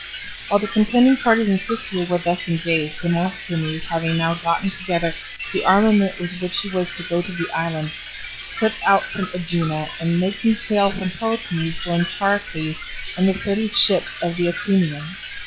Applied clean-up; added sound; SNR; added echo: classical method log-MMSE.